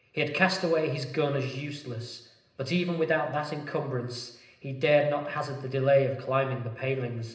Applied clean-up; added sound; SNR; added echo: none; none; none; reverberation time 0.9 s.